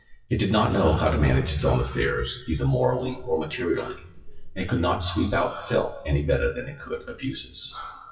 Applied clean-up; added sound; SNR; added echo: classical method WPE with log-MMSE.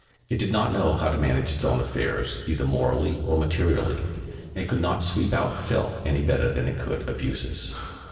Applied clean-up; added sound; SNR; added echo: neural separator model SepFormer DNS4.